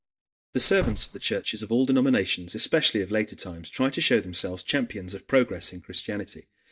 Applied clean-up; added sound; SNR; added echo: neural mask model DeepFilterNet 3.